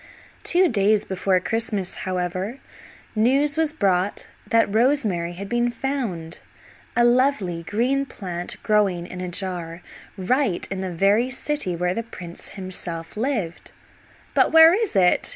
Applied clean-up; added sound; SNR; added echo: none; none; none; none.